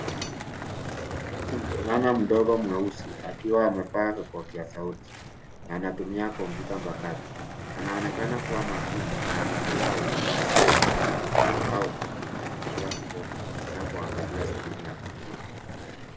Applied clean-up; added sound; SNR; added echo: none; Skateboard; -1 dB; none.